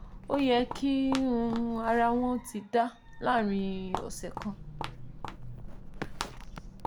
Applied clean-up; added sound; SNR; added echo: none; Walk, footsteps; 9 dB; none.